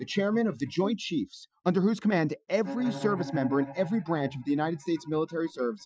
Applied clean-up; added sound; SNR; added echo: classical method Wiener filter.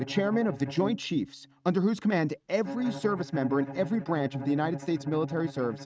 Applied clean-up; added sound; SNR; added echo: neural mask model RNNoise.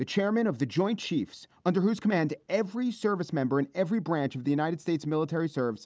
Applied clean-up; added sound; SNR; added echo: none; none; none; none.